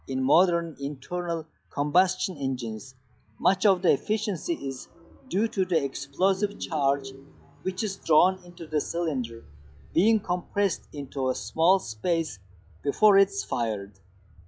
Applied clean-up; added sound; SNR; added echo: classical method log-MMSE.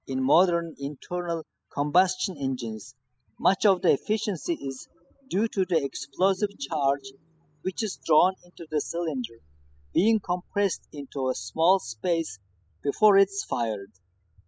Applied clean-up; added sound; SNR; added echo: classical method spectral subtraction.